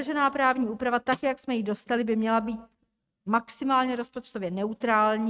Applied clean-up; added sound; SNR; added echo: neural mask model RNNoise.